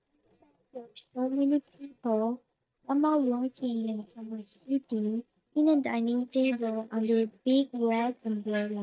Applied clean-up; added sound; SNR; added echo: neural mask model DeepFilterNet 3.